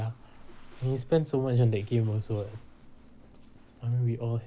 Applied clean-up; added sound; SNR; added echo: none; Livestock, farm animals, working animals; 19 dB; none.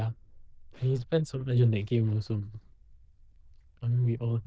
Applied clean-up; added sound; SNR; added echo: neural diffusion model UNIVERSE++.